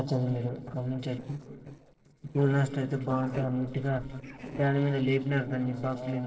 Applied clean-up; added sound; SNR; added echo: neural separator model SepFormer DNS4.